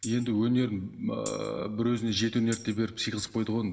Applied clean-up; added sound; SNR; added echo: none; Tambourine; 19 dB; reverberation time 1.3 s.